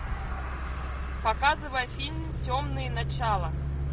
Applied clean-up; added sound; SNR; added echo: none; none; none; none.